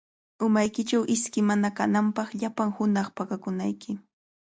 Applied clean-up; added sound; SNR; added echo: none; none; none; none.